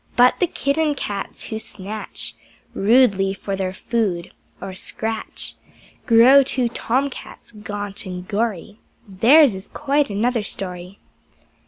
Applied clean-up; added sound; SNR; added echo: none; none; none; none.